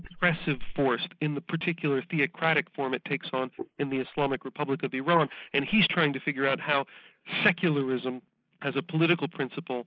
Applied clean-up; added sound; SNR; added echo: neural mask model Resemble Enhance denoiser.